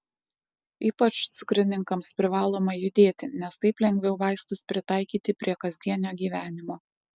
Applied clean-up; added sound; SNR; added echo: none; none; none; none.